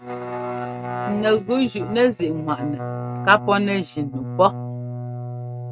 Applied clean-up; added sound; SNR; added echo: neural mask model RNNoise.